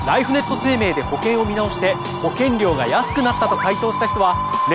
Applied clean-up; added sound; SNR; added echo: none; Wind; 6 dB; none.